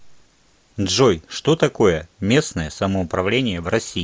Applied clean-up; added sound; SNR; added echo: none; none; none; none.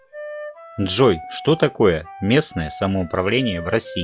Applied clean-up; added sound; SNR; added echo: classical method log-MMSE.